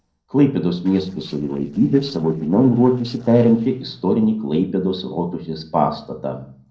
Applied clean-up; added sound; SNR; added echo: neural separator model SepFormer DNS4.